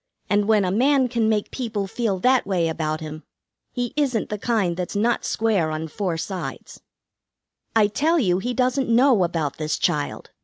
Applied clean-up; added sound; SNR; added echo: none; none; none; none.